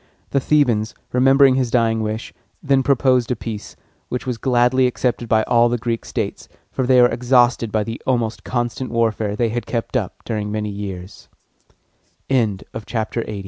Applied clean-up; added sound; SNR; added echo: none; none; none; none.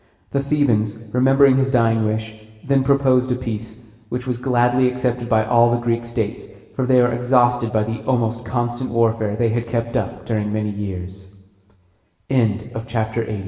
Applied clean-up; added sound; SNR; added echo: none; none; none; reverberation time 1.3 s.